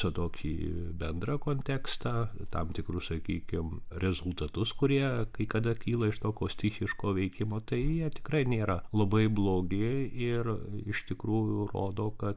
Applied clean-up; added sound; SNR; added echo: none; none; none; none.